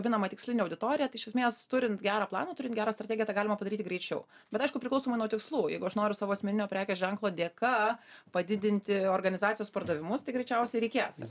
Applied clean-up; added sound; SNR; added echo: none; none; none; none.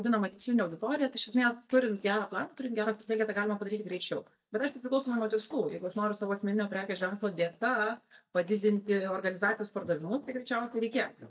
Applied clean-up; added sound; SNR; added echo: neural mask model DeepFilterNet 3.